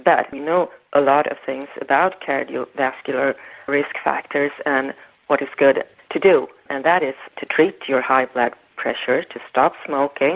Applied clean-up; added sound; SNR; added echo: none; none; none; none.